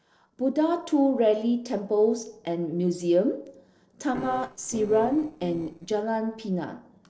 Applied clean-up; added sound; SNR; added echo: neural separator model SepFormer DNS4.